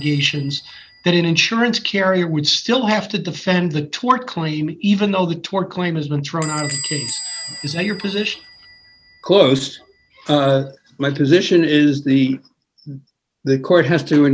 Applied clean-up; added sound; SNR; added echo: none; Squeak / Bell; 17 dB; none.